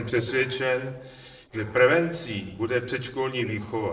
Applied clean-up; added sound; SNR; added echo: neural separator model SepFormer DNS4.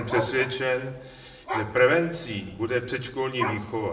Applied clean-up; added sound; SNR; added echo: none; Dog; 10 dB; reverberation time 0.7 s.